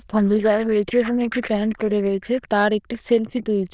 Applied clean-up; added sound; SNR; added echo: neural diffusion model UNIVERSE++.